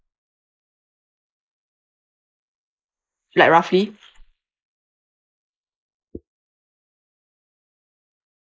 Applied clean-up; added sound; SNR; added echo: neural mask model Resemble Enhance denoiser.